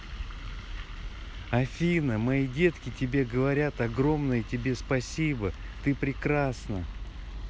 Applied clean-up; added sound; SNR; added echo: none; none; none; none.